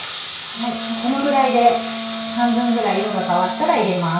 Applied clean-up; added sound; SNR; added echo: none; Wind instrument, woodwind instrument; 11 dB; reverberation time 0.6 s.